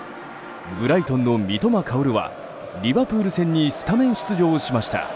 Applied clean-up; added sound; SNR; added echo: none; none; none; none.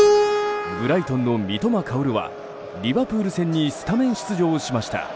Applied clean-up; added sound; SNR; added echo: none; Keyboard (musical); 3 dB; none.